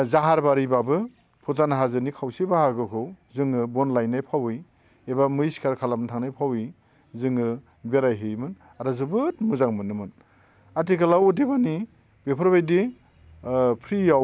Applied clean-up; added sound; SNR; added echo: none; none; none; none.